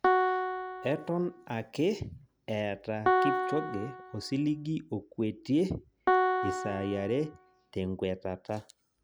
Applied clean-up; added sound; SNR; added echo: none; Piano; 0 dB; none.